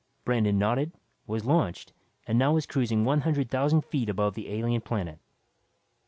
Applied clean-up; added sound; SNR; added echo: none; none; none; none.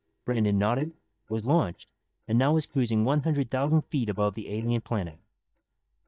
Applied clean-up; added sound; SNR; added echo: neural mask model DeepFilterNet 3.